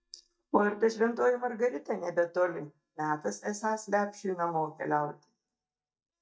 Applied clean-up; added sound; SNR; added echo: neural mask model DeepFilterNet 3.